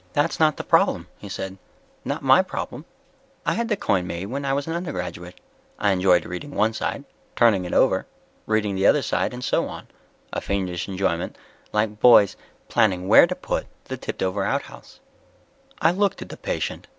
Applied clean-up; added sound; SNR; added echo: none; none; none; none.